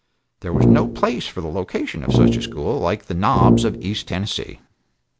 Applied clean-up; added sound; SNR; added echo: none; Brass instrument; -4 dB; none.